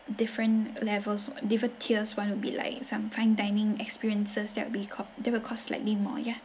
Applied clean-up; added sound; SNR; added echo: none; none; none; none.